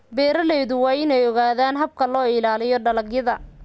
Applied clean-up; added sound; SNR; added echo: none; none; none; none.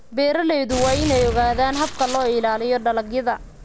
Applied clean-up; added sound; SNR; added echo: none; Gunshot, gunfire; 9 dB; none.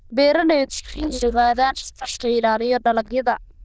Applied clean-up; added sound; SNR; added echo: neural diffusion model UNIVERSE++.